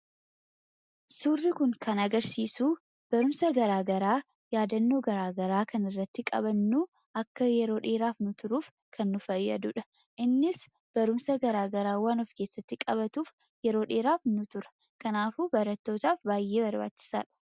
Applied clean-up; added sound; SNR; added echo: none; none; none; none.